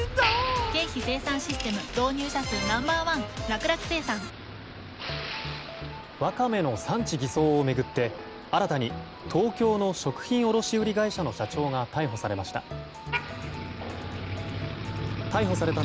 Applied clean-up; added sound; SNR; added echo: none; Motor vehicle (road); 9 dB; none.